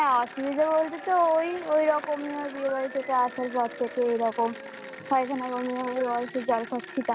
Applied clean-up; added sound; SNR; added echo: none; Applause / Cheering; 15 dB; none.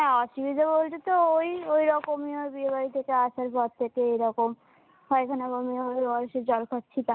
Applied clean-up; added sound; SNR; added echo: none; none; none; none.